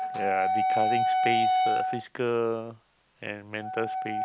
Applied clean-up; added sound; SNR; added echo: none; Wind instrument, woodwind instrument; -4 dB; none.